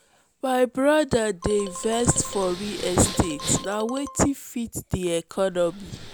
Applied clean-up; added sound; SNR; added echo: none; Respiratory sounds + Marimba, xylophone; 14 dB; none.